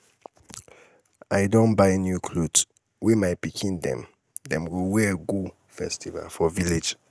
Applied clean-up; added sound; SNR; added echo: none; none; none; none.